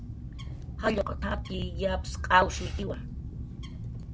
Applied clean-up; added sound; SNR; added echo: none; Bird; 4 dB; none.